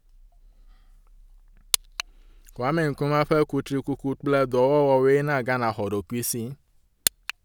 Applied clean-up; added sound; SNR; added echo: none; none; none; none.